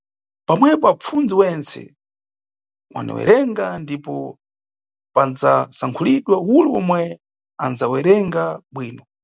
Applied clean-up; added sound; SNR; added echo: none; none; none; none.